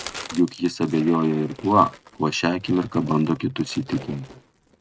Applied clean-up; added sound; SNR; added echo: neural mask model RNNoise.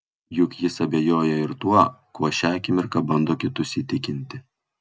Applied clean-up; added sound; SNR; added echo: none; none; none; none.